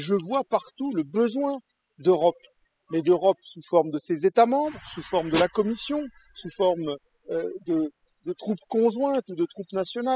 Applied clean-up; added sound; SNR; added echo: classical method spectral subtraction.